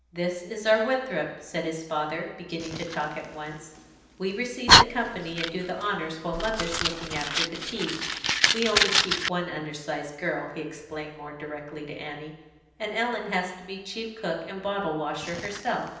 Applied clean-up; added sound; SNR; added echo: none; Fire; -1 dB; reverberation time 0.9 s.